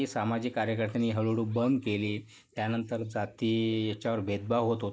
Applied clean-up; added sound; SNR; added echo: neural mask model Resemble Enhance denoiser.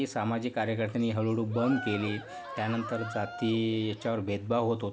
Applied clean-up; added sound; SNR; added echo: none; Cheering; 12 dB; none.